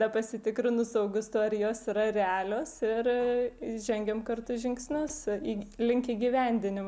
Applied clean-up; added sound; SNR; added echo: none; none; none; none.